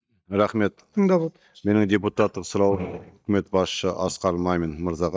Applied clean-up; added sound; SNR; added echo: neural mask model DeepFilterNet 3.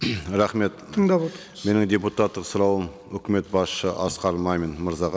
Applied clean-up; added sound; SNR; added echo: none; none; none; none.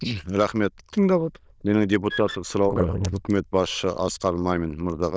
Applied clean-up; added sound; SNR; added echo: neural diffusion model UNIVERSE++.